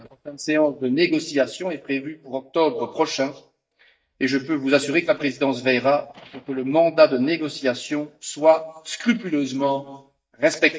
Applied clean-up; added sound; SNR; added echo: neural mask model DeepFilterNet 3.